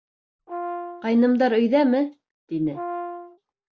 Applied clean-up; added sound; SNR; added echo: none; Brass instrument; 10 dB; none.